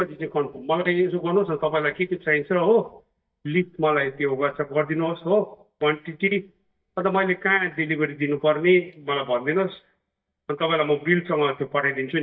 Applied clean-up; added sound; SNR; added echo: neural mask model DeepFilterNet 3.